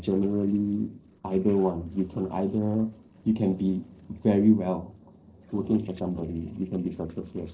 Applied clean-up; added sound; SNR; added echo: neural separator model SepFormer DNS4.